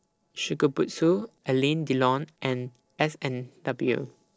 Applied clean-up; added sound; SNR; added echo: neural separator model SepFormer DNS4.